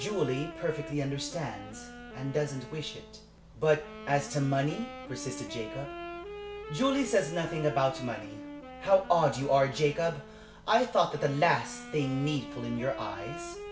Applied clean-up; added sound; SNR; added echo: none; Wind instrument, woodwind instrument; 12 dB; none.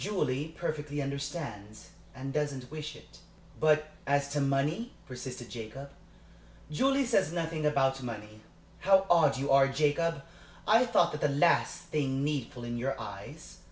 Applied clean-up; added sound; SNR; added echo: none; none; none; none.